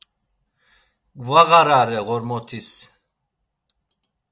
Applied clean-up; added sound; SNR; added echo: none; none; none; none.